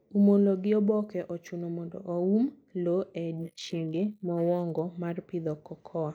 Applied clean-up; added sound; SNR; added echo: neural mask model Resemble Enhance denoiser.